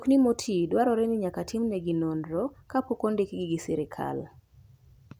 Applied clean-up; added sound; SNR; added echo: none; none; none; none.